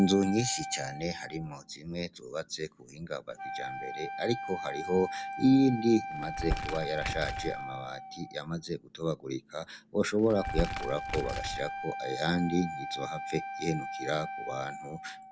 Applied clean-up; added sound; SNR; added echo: none; Wind instrument, woodwind instrument + Crumpling, crinkling; 7 dB; none.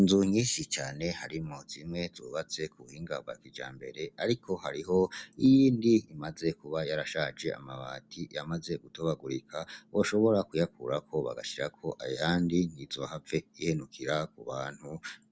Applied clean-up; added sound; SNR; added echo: none; none; none; none.